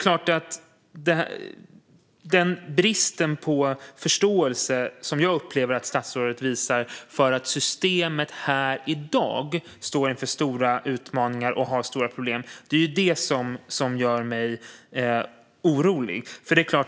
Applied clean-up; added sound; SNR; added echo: none; none; none; none.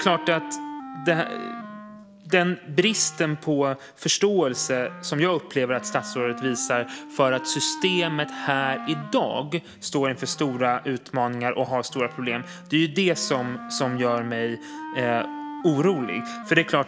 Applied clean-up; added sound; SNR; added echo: none; Wind instrument, woodwind instrument; 13 dB; none.